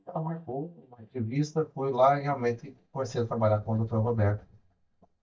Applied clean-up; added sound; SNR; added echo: neural mask model DeepFilterNet 3.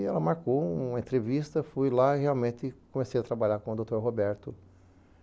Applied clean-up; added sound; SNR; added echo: none; none; none; none.